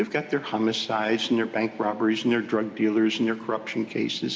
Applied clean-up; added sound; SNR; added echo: none; none; none; none.